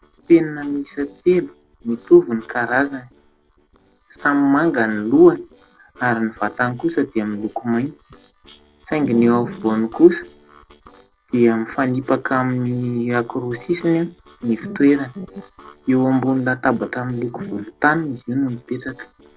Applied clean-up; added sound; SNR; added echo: neural separator model SepFormer DNS4.